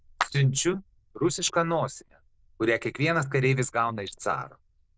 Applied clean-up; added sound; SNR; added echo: neural diffusion model UNIVERSE++.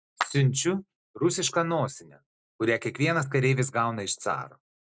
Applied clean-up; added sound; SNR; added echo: neural mask model RNNoise.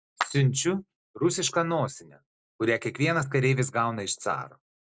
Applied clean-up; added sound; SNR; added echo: none; Clapping; 11 dB; none.